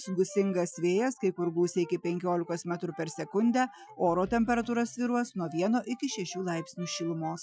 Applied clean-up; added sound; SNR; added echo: classical method Wiener filter.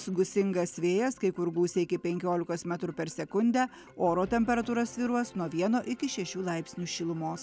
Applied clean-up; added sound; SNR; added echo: none; none; none; none.